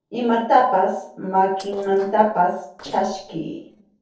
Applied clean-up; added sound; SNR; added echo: neural separator model SepFormer DNS4.